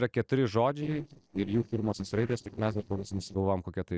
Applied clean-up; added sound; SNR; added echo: neural separator model SepFormer DNS4.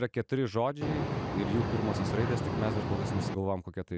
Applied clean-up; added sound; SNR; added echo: none; Boat, Water vehicle; -1 dB; none.